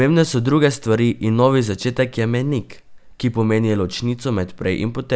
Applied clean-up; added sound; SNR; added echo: none; none; none; none.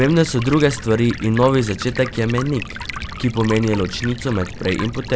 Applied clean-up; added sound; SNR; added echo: none; Stream; 11 dB; none.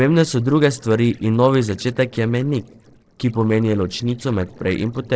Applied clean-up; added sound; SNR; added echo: neural separator model SepFormer DNS4.